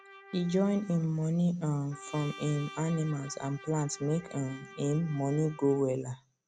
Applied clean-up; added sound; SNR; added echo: none; Trumpet; 19 dB; none.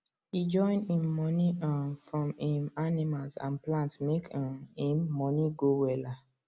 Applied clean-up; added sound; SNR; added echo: none; none; none; none.